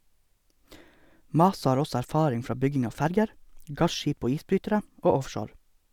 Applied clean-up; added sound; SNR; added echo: none; none; none; none.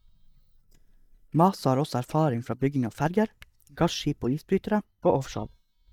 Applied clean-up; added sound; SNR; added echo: neural mask model DeepFilterNet 3.